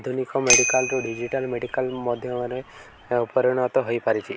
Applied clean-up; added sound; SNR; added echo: none; Bicycle bell; 3 dB; none.